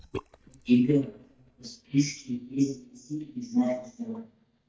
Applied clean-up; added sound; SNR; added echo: neural mask model DeepFilterNet 3.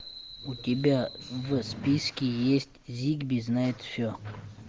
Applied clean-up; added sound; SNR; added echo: none; none; none; none.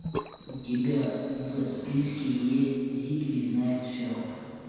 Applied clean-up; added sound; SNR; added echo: none; Bathtub (filling or washing) / Sink (filling or washing); 15 dB; reverberation time 2.1 s.